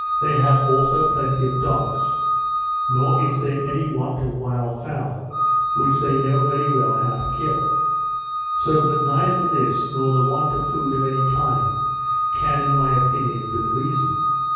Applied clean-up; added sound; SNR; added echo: none; Organ; -1 dB; reverberation time 1.3 s.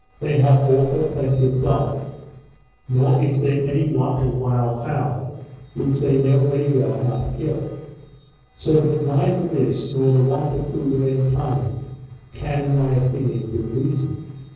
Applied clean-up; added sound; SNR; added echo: neural separator model SepFormer DNS4.